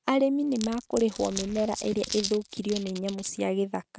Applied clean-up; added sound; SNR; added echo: neural mask model RNNoise.